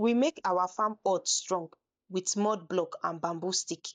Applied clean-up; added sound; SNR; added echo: neural mask model DeepFilterNet 3.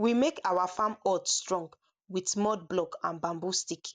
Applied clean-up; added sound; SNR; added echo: none; none; none; none.